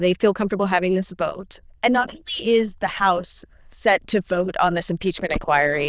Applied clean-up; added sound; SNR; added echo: neural diffusion model UNIVERSE++.